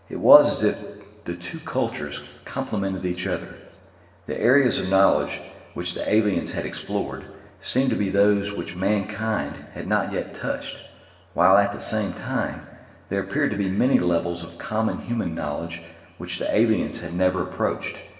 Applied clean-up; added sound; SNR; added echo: none; none; none; reverberation time 1.3 s.